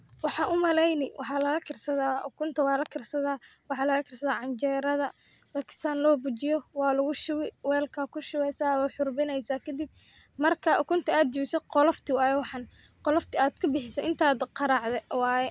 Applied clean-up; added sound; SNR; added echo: none; none; none; none.